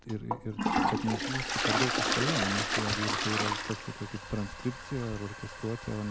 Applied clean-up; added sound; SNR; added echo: none; Toilet flush; -3 dB; none.